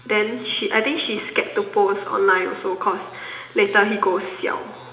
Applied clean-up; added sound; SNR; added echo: none; none; none; reverberation time 0.8 s.